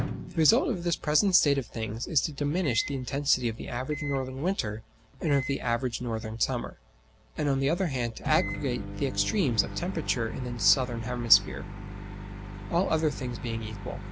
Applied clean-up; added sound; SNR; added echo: none; Microwave oven; 10 dB; none.